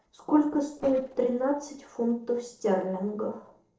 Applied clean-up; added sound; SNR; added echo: neural separator model SepFormer DNS4.